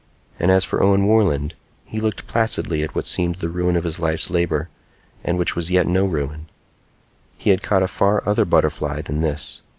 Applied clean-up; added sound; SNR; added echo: none; none; none; none.